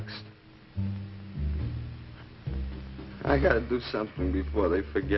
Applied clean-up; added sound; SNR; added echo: none; none; none; none.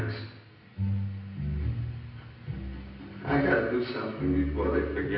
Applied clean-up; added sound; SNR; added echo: none; none; none; reverberation time 0.9 s.